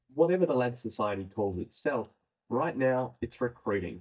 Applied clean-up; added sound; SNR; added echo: neural mask model DeepFilterNet 3.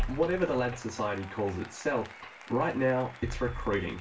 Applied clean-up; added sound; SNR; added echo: none; Applause; 18 dB; reverberation time 0.2 s.